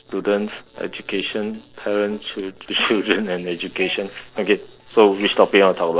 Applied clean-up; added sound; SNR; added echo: neural separator model SepFormer DNS4.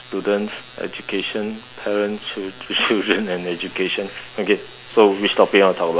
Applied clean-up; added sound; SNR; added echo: none; none; none; none.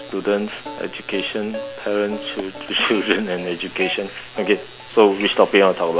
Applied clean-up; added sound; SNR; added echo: none; Plucked string instrument; 15 dB; none.